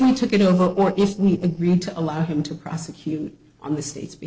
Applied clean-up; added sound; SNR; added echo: neural separator model SepFormer DNS4.